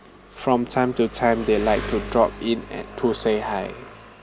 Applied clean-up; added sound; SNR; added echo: none; Engine; 13 dB; none.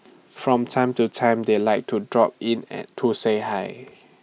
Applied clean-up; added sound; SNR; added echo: none; none; none; none.